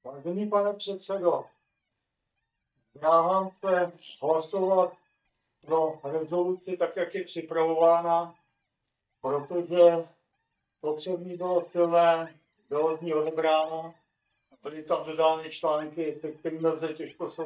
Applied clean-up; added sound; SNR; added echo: neural mask model DeepFilterNet 3.